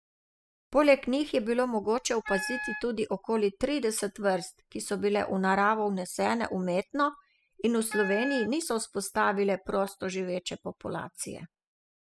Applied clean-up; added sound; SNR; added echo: classical method spectral subtraction.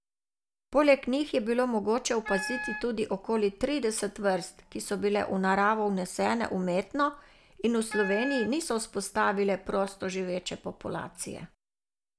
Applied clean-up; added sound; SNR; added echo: none; Wind instrument, woodwind instrument; 9 dB; none.